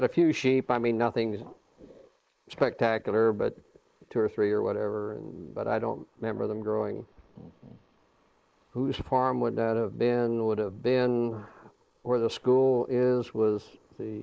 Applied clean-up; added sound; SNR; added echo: neural mask model Resemble Enhance denoiser.